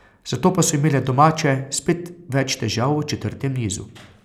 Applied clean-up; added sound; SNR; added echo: none; none; none; none.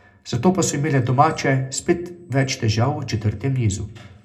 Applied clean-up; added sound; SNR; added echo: none; none; none; reverberation time 0.2 s.